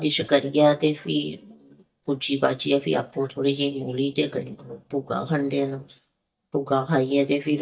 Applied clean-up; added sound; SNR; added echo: neural mask model DeepFilterNet 3.